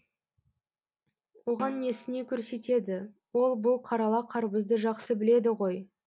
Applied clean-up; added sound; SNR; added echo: none; Snare drum; 18 dB; none.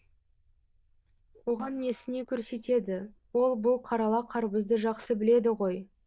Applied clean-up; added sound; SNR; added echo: neural diffusion model UNIVERSE++.